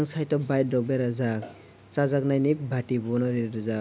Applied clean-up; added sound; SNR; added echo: none; none; none; none.